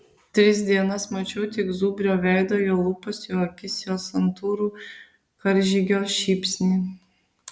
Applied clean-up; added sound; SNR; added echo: none; none; none; none.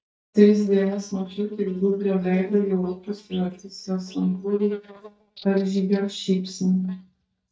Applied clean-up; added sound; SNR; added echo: neural mask model DeepFilterNet 3.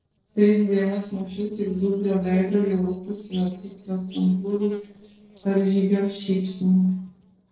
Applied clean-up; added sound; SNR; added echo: neural separator model SepFormer DNS4.